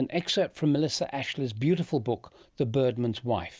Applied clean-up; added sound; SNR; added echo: none; none; none; none.